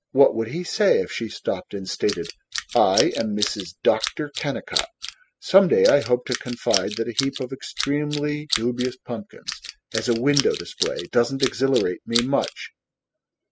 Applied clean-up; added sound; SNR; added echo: classical method spectral subtraction.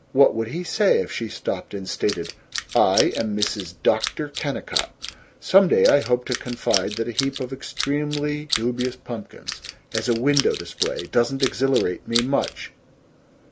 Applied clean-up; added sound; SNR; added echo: none; Tools; 8 dB; none.